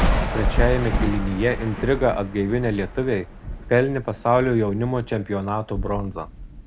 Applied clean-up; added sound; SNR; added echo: none; Thunder; 3 dB; none.